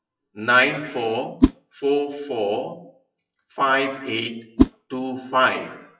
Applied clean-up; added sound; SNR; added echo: classical method WPE with log-MMSE.